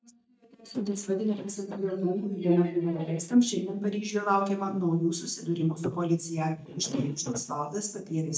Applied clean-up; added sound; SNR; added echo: neural mask model DeepFilterNet 3.